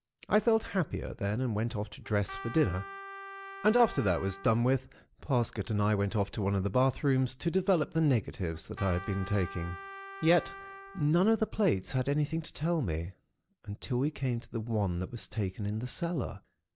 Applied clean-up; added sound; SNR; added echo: none; Trumpet; 15 dB; none.